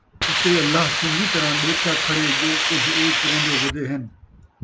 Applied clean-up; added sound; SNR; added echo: none; Hiss; -4 dB; none.